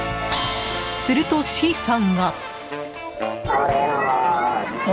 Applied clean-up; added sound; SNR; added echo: none; none; none; none.